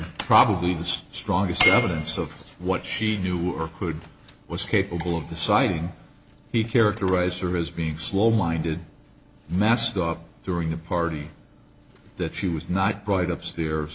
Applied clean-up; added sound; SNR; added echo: none; none; none; none.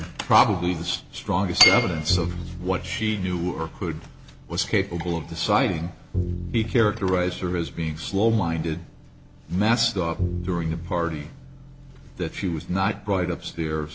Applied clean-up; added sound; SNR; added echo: none; Bowed string instrument; 10 dB; none.